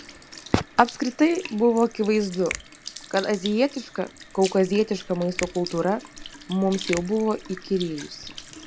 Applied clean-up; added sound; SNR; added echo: none; Sink (filling or washing) / Liquid + Finger snapping; 14 dB; none.